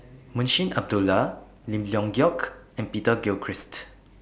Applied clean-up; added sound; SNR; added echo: none; none; none; none.